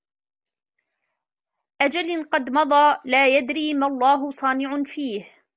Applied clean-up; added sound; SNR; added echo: none; none; none; none.